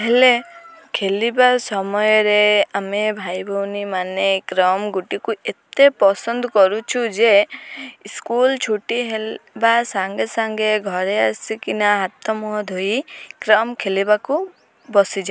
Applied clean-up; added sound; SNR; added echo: none; none; none; none.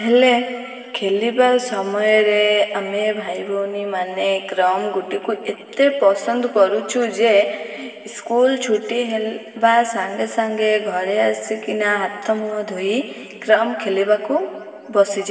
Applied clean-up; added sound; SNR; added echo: none; none; none; reverberation time 2.3 s.